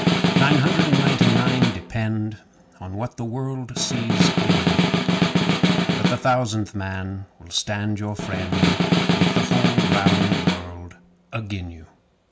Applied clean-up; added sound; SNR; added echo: none; Snare drum; -4 dB; none.